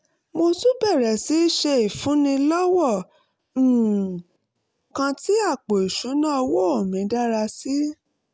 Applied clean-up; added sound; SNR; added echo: none; none; none; none.